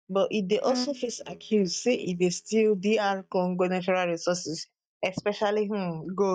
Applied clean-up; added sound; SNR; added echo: neural mask model DeepFilterNet 3.